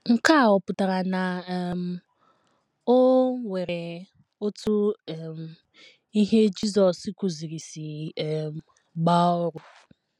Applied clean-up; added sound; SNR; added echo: none; none; none; none.